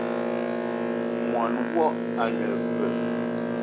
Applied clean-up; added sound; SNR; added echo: none; Boat, Water vehicle; -4 dB; none.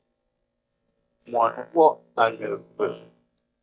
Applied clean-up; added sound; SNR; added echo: neural mask model DeepFilterNet 3.